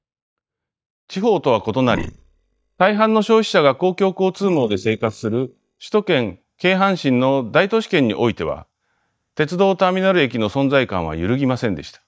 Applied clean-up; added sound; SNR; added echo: neural mask model DeepFilterNet 3.